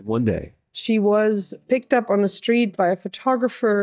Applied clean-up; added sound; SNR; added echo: neural mask model DeepFilterNet 3.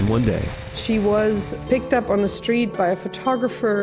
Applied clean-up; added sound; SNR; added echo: none; Boom; 15 dB; none.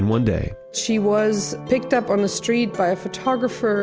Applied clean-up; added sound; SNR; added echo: none; none; none; none.